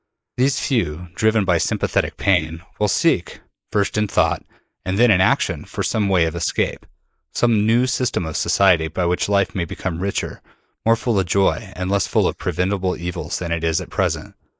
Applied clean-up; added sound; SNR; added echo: neural mask model Resemble Enhance denoiser.